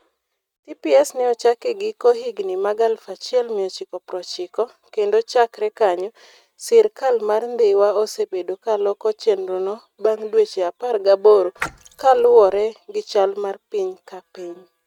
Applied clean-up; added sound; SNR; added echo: neural mask model RNNoise.